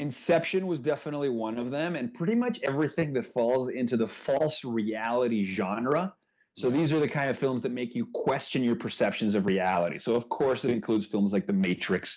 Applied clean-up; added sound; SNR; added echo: none; none; none; none.